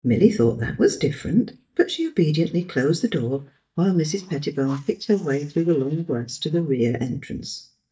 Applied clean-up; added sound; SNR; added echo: neural mask model DeepFilterNet 3.